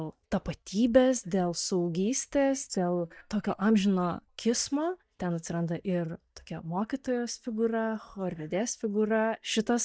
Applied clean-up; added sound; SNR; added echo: neural mask model DeepFilterNet 3.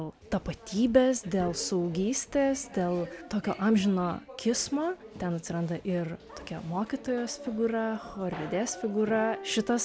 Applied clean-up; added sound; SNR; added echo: none; none; none; none.